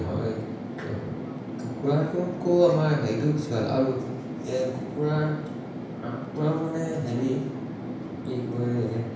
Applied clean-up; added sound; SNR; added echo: none; Fixed-wing aircraft, airplane; 7 dB; reverberation time 0.9 s.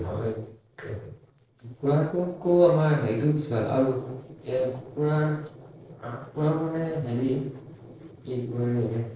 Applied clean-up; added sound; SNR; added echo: neural separator model SepFormer DNS4.